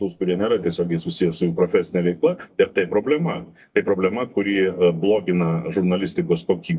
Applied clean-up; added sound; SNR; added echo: neural mask model DeepFilterNet 3.